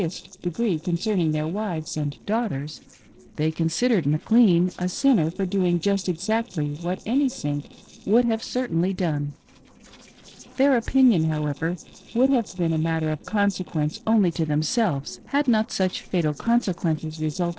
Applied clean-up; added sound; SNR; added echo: neural separator model SepFormer DNS4.